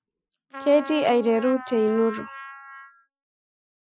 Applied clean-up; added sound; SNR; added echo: classical method Wiener filter.